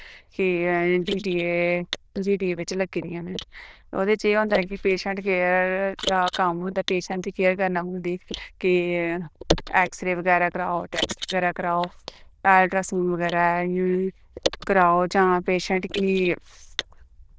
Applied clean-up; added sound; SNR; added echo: neural diffusion model UNIVERSE++.